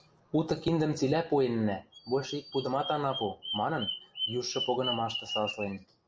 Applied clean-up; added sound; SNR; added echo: none; Bird vocalization, bird call, bird song; 10 dB; none.